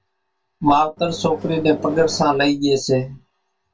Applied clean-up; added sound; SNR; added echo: none; Microwave oven; 14 dB; reverberation time 0.1 s.